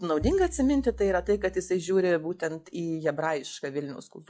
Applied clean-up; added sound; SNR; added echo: classical method log-MMSE.